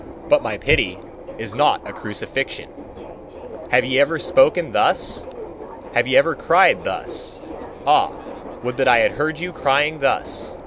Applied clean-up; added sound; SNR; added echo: none; Subway, metro, underground; 14 dB; none.